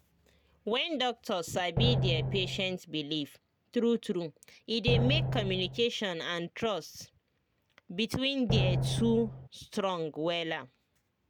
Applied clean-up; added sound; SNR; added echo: none; Drum; -3 dB; none.